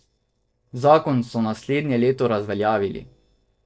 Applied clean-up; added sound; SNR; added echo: neural separator model SepFormer DNS4.